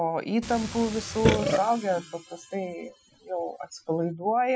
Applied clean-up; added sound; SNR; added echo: classical method Wiener filter.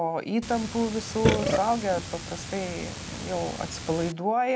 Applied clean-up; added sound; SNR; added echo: none; Burping, eructation; 3 dB; none.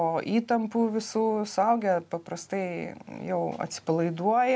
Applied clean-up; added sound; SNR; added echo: none; none; none; none.